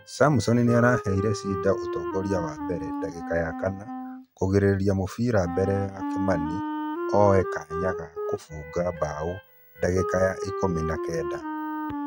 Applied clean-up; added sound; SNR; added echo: neural mask model RNNoise.